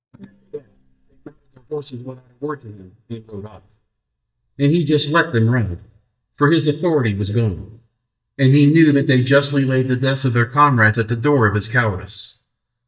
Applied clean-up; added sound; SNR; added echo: neural mask model DeepFilterNet 3.